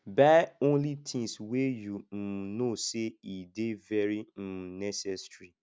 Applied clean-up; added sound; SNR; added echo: none; none; none; none.